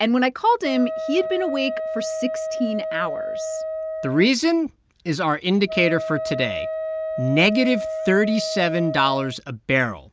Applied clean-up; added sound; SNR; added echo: none; Wind instrument, woodwind instrument; 7 dB; none.